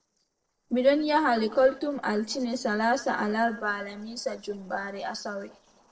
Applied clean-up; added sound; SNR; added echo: neural separator model SepFormer DNS4.